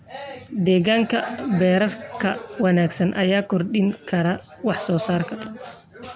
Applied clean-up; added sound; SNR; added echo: none; none; none; none.